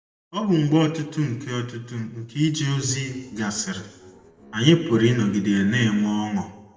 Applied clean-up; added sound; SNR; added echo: neural separator model SepFormer DNS4.